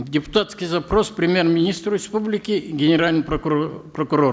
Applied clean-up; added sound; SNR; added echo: none; none; none; none.